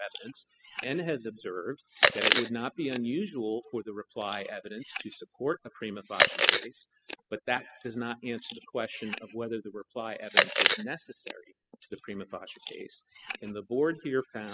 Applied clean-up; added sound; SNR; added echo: classical method spectral subtraction.